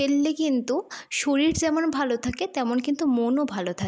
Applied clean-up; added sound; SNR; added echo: none; none; none; none.